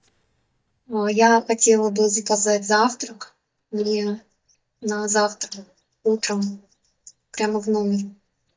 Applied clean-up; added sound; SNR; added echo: neural mask model DeepFilterNet 3.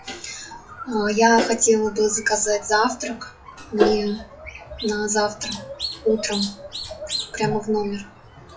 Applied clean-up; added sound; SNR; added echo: classical method WPE with log-MMSE.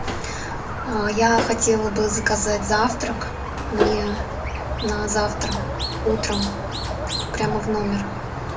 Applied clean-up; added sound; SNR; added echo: none; Squeak; 3 dB; reverberation time 0.2 s.